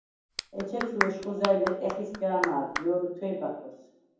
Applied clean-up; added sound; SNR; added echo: none; Clapping; 6 dB; reverberation time 1.2 s.